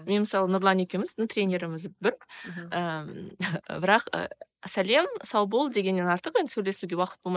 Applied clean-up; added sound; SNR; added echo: neural mask model Resemble Enhance denoiser.